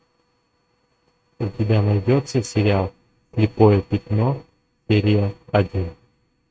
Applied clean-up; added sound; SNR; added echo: neural mask model RNNoise.